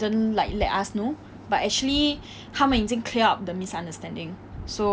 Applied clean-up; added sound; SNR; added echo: none; none; none; none.